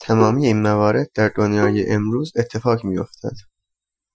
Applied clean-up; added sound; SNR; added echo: classical method Wiener filter.